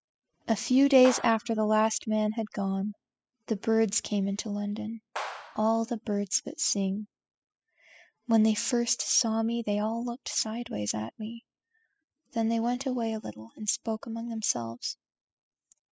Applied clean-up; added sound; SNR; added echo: classical method spectral subtraction.